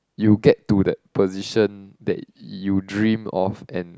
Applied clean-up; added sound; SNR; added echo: none; none; none; none.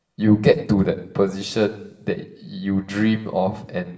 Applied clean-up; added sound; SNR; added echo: none; none; none; reverberation time 0.8 s.